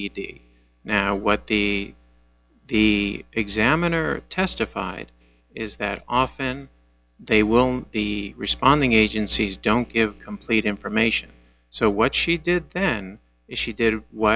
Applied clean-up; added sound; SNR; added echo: none; none; none; none.